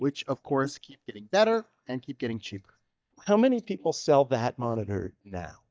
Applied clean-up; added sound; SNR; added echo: neural mask model DeepFilterNet 3.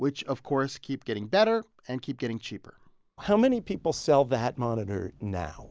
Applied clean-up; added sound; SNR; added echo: none; none; none; none.